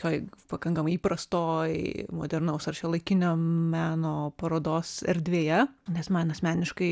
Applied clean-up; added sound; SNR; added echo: none; none; none; none.